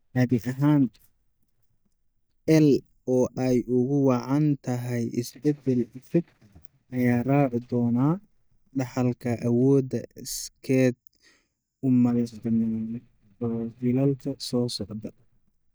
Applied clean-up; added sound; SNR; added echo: neural mask model DeepFilterNet 3.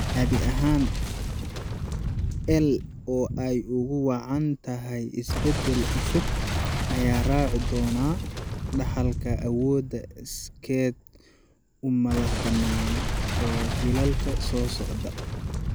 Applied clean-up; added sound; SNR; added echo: none; Boom; 1 dB; none.